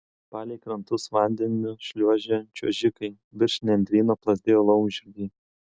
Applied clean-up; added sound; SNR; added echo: none; none; none; none.